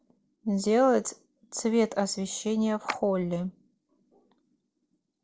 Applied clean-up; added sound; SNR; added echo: neural separator model SepFormer DNS4.